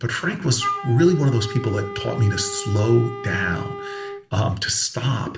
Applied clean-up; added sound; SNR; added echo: none; Wind instrument, woodwind instrument; 11 dB; reverberation time 0.4 s.